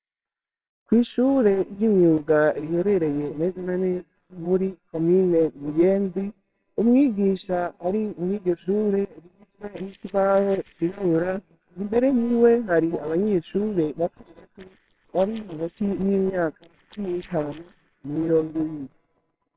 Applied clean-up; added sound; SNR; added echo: neural separator model SepFormer WHAMR!.